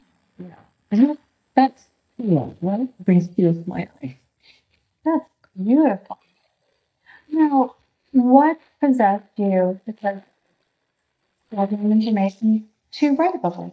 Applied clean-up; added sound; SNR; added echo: neural mask model DeepFilterNet 3.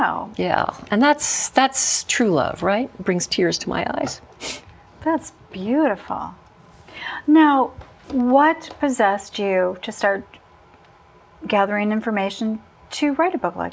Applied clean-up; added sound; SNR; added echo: none; none; none; none.